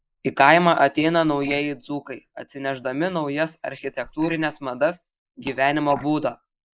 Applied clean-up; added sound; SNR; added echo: neural mask model Resemble Enhance denoiser.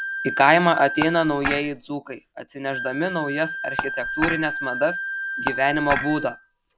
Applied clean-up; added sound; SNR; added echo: none; Dishes, pots, and pans / Chink, clink + Wind instrument, woodwind instrument; 5 dB; none.